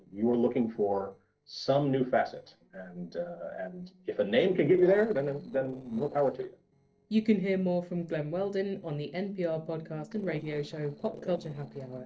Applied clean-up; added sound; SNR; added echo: neural separator model SepFormer DNS4.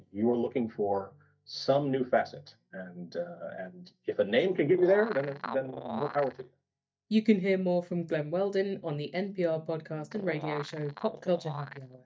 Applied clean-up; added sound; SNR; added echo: neural mask model DeepFilterNet 3.